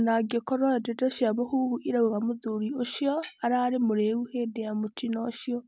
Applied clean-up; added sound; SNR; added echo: none; none; none; none.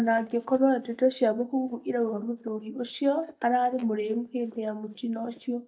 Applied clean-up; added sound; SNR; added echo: neural mask model DeepFilterNet 3.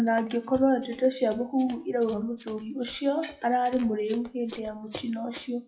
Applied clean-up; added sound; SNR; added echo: classical method WPE with log-MMSE.